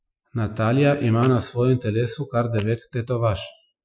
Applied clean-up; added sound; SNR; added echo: classical method Wiener filter.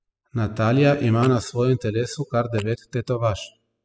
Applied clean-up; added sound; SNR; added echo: classical method spectral subtraction.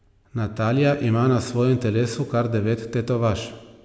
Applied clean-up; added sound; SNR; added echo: none; none; none; none.